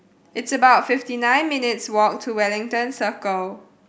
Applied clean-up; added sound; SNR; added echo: none; none; none; none.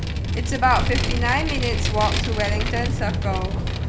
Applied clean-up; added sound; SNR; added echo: none; Vehicle; -3 dB; none.